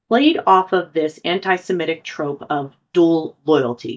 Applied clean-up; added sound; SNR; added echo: neural mask model DeepFilterNet 3.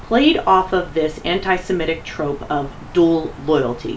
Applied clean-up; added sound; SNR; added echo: none; Wind; 16 dB; reverberation time 0.3 s.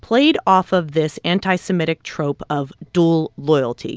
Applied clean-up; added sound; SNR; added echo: none; none; none; none.